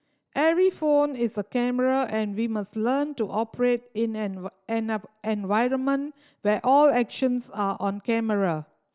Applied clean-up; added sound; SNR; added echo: none; none; none; none.